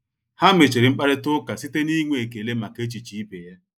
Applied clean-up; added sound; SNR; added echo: neural mask model Resemble Enhance denoiser.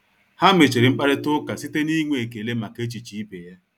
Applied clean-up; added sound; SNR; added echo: none; Ringtone; 11 dB; none.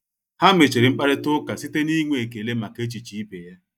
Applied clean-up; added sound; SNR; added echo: neural mask model DeepFilterNet 3.